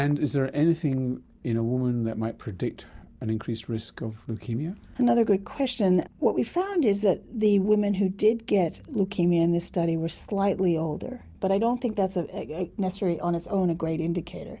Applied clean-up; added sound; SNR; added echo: none; none; none; none.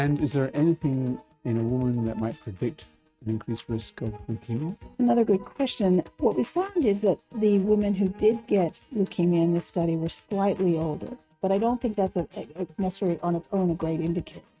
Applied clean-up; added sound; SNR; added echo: neural mask model RNNoise.